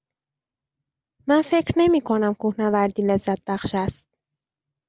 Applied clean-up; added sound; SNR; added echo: none; none; none; none.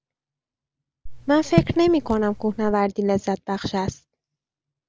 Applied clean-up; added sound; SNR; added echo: none; Raindrop / Drip; 4 dB; none.